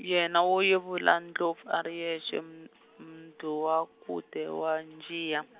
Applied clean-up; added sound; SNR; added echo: none; none; none; none.